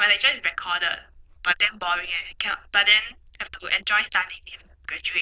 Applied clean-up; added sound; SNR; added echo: neural diffusion model UNIVERSE++.